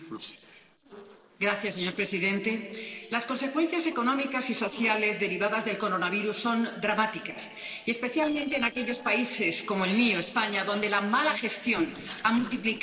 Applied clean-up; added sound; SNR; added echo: neural separator model SepFormer DNS4.